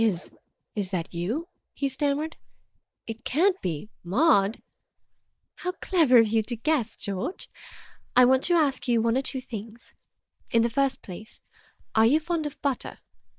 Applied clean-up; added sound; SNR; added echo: neural mask model DeepFilterNet 3.